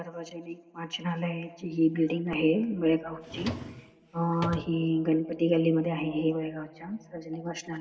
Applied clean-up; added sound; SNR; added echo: none; Drawer open or close; 11 dB; reverberation time 3.0 s.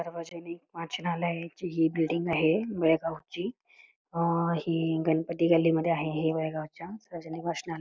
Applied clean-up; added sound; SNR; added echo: none; none; none; none.